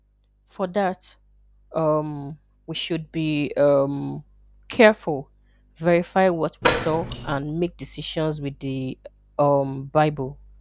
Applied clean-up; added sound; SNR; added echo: none; Door; 0 dB; none.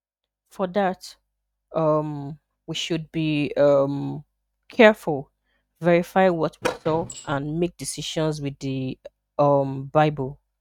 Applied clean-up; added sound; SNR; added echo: neural mask model RNNoise.